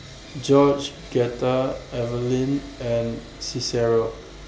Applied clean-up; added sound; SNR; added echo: none; Sawing; 19 dB; none.